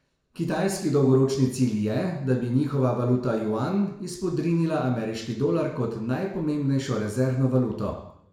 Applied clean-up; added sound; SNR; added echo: none; none; none; reverberation time 0.7 s.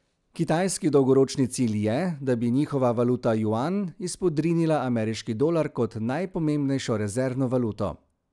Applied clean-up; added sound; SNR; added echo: none; none; none; none.